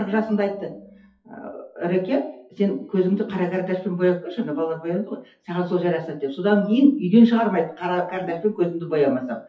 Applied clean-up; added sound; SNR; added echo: classical method WPE with log-MMSE.